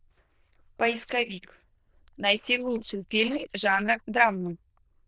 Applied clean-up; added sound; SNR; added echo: neural diffusion model UNIVERSE++.